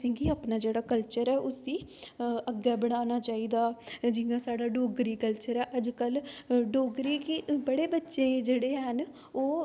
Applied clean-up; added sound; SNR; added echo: none; none; none; none.